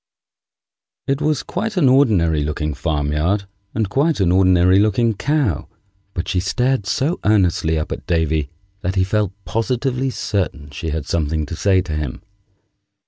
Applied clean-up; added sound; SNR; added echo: none; none; none; none.